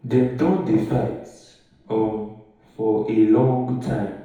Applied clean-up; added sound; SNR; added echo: none; none; none; reverberation time 1.9 s.